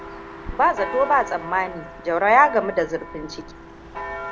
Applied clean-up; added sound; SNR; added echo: none; Church bell; 11 dB; none.